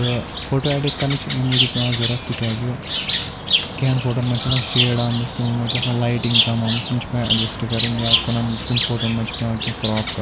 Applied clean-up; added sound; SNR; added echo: none; Bird; 2 dB; none.